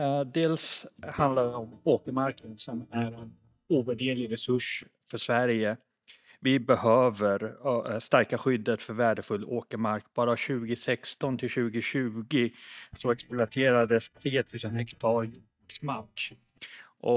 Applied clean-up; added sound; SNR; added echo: neural mask model DeepFilterNet 3.